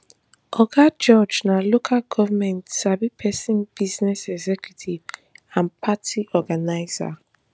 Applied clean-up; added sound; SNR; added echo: none; none; none; none.